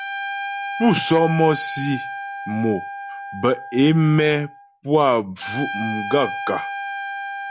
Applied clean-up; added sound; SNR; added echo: none; Trumpet; 9 dB; none.